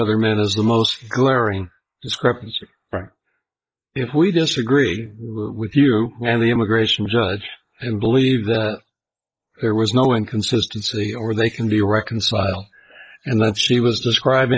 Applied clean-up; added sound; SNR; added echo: neural mask model Resemble Enhance denoiser.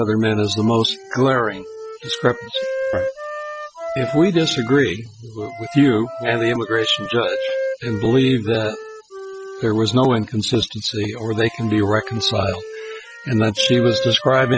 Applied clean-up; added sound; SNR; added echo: classical method spectral subtraction.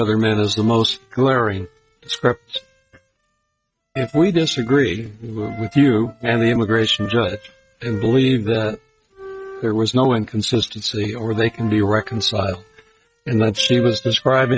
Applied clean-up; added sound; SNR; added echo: neural mask model RNNoise.